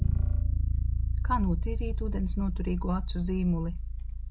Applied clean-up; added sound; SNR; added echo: none; Bass guitar; -5 dB; none.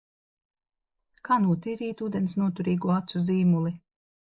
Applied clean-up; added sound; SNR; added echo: neural mask model Resemble Enhance denoiser.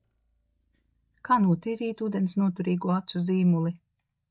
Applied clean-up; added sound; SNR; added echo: neural mask model DeepFilterNet 3.